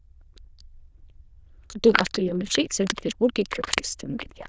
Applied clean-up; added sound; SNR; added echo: neural diffusion model UNIVERSE++.